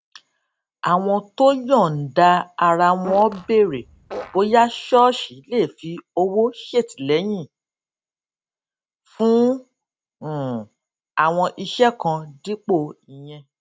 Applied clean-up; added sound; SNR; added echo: none; Fart; 15 dB; none.